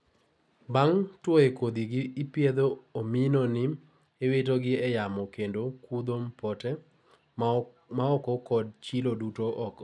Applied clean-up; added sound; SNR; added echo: none; none; none; none.